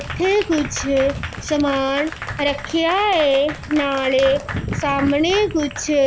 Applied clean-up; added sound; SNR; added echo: none; Applause / Crowd + Thunder / Bicycle; 12 dB; none.